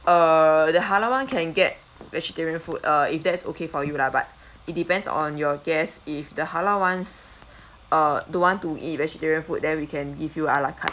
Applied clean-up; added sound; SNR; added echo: none; none; none; none.